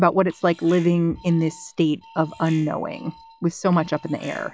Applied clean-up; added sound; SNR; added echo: classical method log-MMSE.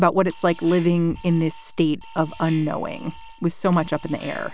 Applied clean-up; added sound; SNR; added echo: none; Alarm; 17 dB; none.